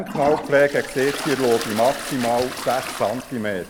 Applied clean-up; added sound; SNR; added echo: none; Toilet flush; 10 dB; none.